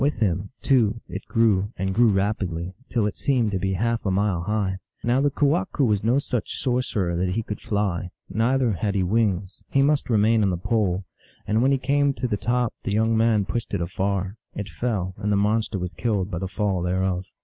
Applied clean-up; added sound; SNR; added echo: none; none; none; none.